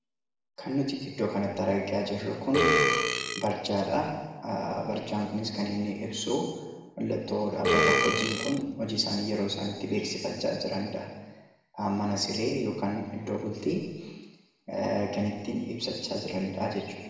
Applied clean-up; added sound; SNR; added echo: none; Burping, eructation; -4 dB; reverberation time 1.2 s.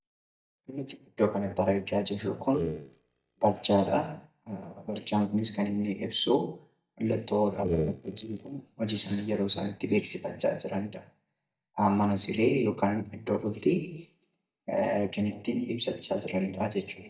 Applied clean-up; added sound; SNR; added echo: neural mask model DeepFilterNet 3.